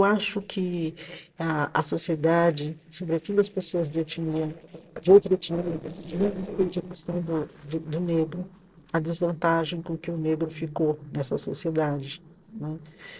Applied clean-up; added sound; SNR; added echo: neural separator model SepFormer DNS4.